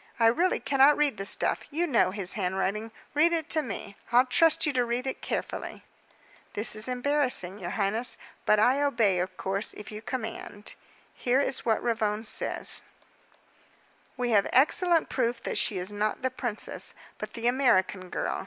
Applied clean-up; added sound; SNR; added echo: none; none; none; none.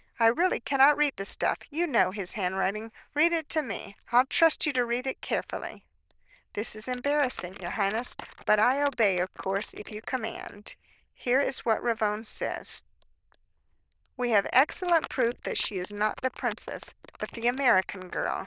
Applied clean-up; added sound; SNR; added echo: neural diffusion model UNIVERSE++.